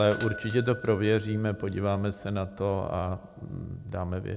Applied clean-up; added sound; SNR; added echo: none; Bell / Doorbell; 5 dB; none.